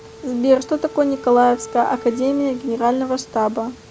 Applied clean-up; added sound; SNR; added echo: none; Wind instrument, woodwind instrument; 19 dB; none.